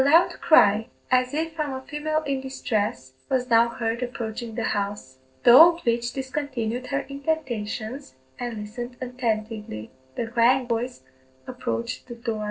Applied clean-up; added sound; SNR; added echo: neural separator model SepFormer DNS4.